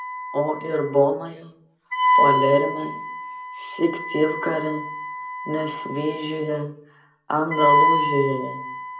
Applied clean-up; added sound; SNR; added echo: none; Wind instrument, woodwind instrument; 0 dB; reverberation time 0.5 s.